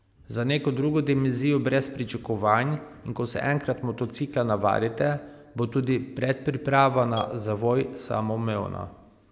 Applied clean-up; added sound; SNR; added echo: none; Marimba, xylophone; 19 dB; none.